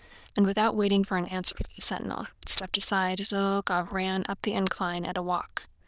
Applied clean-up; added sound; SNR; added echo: neural diffusion model UNIVERSE++.